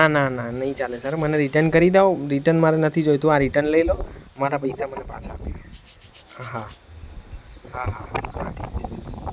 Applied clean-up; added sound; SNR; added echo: none; Rattle (instrument); 15 dB; none.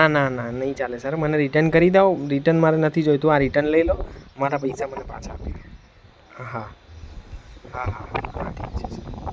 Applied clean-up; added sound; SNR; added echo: none; none; none; none.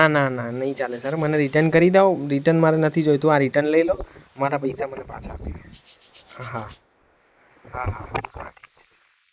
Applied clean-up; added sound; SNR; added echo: neural mask model Resemble Enhance denoiser.